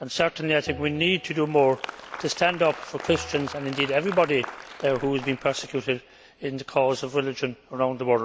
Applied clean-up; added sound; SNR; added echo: none; Bell + Applause; 16 dB; none.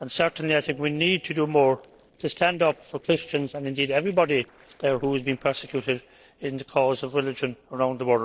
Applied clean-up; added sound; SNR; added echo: neural separator model SepFormer DNS4.